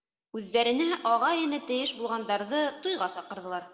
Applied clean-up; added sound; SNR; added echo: none; none; none; reverberation time 1.7 s.